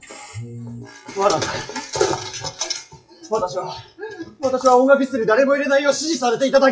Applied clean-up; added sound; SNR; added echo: classical method WPE with log-MMSE.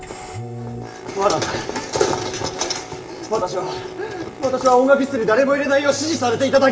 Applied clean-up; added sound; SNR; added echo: none; Boat, Water vehicle; 17 dB; reverberation time 2.4 s.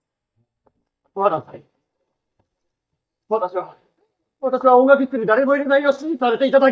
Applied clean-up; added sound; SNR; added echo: neural mask model DeepFilterNet 3.